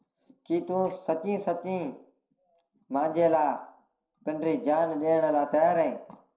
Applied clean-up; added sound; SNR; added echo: neural separator model SepFormer DNS4.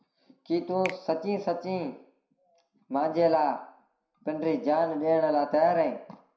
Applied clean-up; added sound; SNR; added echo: none; Finger snapping; 19 dB; reverberation time 0.5 s.